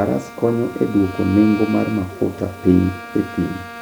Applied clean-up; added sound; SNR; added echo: none; Bowed string instrument; 15 dB; none.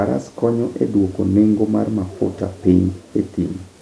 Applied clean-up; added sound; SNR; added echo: none; none; none; none.